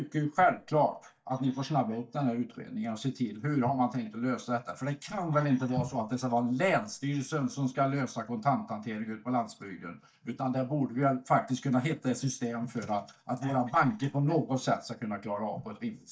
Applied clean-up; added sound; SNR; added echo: neural mask model DeepFilterNet 3.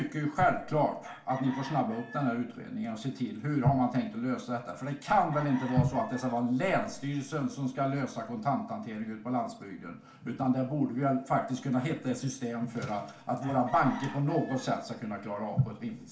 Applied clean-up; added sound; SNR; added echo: none; Chicken, rooster; 17 dB; reverberation time 0.4 s.